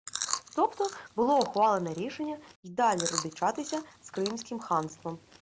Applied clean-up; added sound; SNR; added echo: none; Chewing, mastication; 10 dB; none.